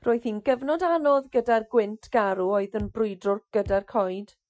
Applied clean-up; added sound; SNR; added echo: classical method Wiener filter.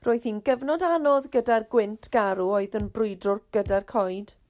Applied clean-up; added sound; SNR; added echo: none; Bass drum; 15 dB; none.